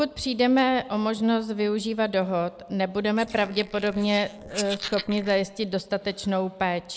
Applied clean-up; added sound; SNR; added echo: neural mask model Resemble Enhance denoiser.